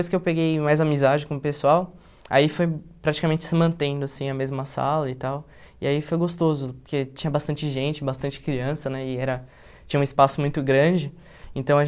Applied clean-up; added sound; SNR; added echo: none; none; none; none.